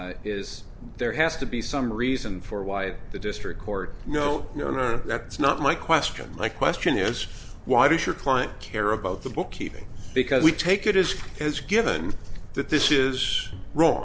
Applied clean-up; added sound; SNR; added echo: none; Thunder + Bowed string instrument; 16 dB; none.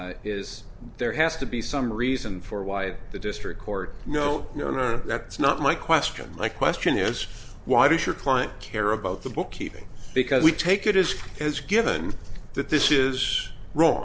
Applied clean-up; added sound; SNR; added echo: none; none; none; none.